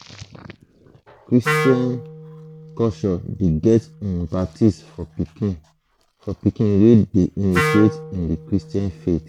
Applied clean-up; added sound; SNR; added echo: none; Wind instrument, woodwind instrument; 10 dB; none.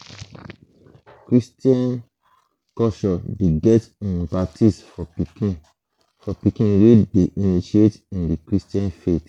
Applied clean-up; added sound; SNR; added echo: none; none; none; none.